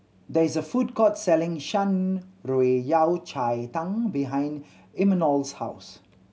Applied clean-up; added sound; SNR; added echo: none; none; none; none.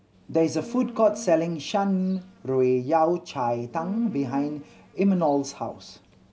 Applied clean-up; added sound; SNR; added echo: none; Insect; 19 dB; none.